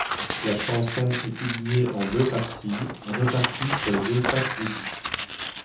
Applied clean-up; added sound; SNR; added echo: none; Tearing; 2 dB; reverberation time 0.6 s.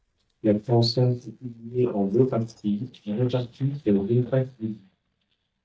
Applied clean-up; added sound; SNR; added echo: neural mask model DeepFilterNet 3.